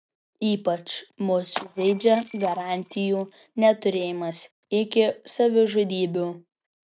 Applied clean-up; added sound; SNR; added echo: neural mask model RNNoise.